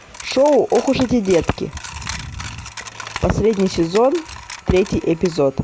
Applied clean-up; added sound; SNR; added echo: none; Coin (dropping); 16 dB; none.